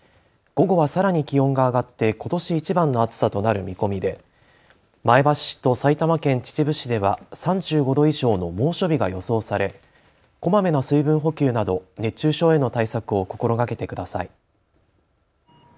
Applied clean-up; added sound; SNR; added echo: none; none; none; none.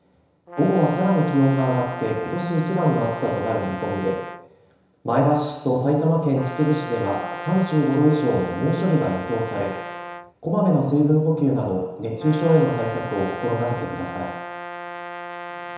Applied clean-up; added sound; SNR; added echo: none; Brass instrument; 12 dB; reverberation time 1.0 s.